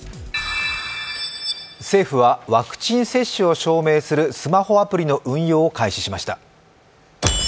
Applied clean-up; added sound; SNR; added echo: none; none; none; none.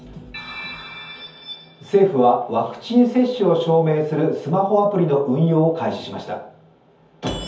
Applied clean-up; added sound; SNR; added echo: none; none; none; reverberation time 0.5 s.